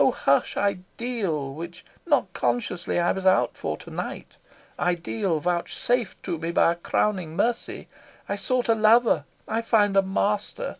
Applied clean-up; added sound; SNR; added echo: none; none; none; none.